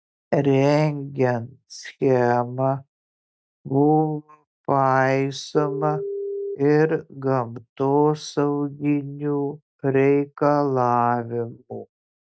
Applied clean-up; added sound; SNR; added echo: neural mask model RNNoise.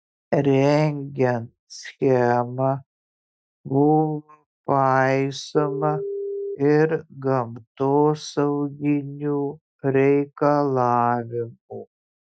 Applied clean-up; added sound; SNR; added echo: classical method Wiener filter.